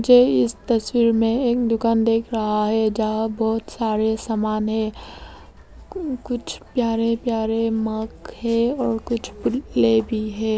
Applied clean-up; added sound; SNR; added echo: none; none; none; none.